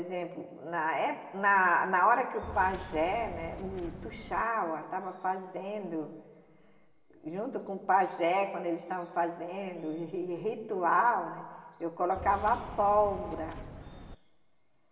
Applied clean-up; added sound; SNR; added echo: none; Subway, metro, underground; 12 dB; reverberation time 1.7 s.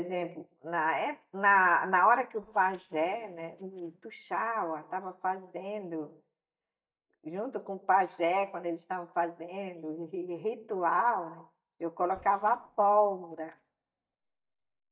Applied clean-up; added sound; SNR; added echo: neural mask model DeepFilterNet 3.